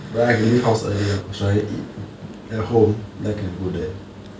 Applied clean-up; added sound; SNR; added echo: none; none; none; none.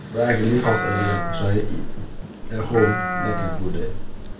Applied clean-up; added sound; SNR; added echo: none; Livestock, farm animals, working animals; 1 dB; none.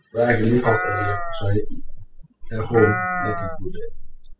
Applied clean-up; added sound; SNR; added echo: classical method spectral subtraction.